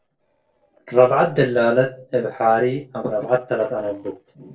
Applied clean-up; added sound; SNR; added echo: neural separator model SepFormer DNS4.